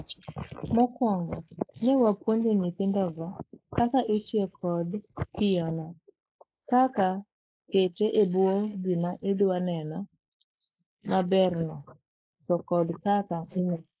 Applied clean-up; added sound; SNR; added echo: neural mask model Resemble Enhance denoiser.